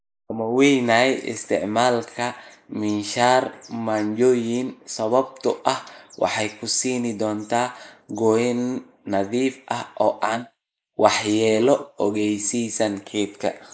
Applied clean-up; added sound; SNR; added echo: neural mask model Resemble Enhance denoiser.